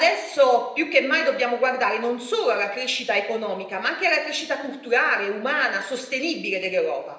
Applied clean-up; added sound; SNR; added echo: none; none; none; reverberation time 0.9 s.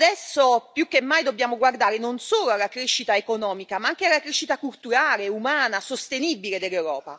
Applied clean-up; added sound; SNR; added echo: none; none; none; none.